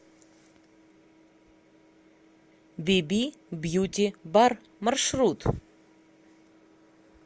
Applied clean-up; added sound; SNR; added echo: none; none; none; none.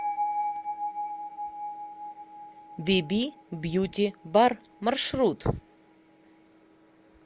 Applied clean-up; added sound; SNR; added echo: none; Bell; 8 dB; none.